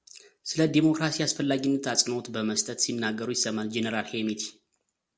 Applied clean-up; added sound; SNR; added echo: none; none; none; none.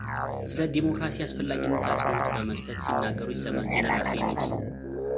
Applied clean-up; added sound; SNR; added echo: none; Musical instrument; -2 dB; none.